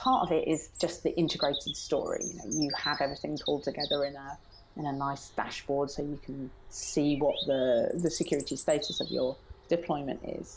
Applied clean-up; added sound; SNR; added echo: none; Bird vocalization, bird call, bird song; 11 dB; none.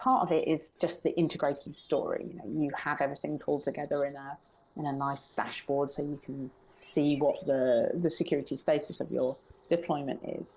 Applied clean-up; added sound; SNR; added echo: neural separator model SepFormer DNS4.